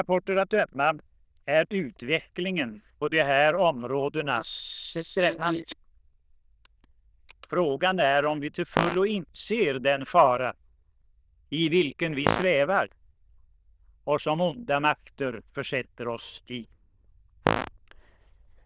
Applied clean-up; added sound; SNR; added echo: neural diffusion model UNIVERSE++.